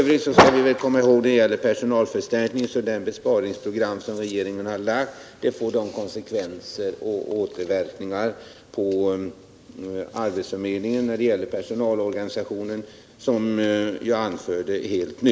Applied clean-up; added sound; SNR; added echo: none; none; none; none.